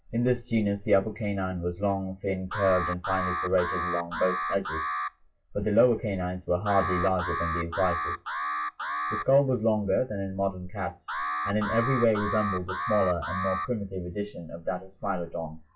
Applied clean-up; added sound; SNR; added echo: classical method WPE with log-MMSE.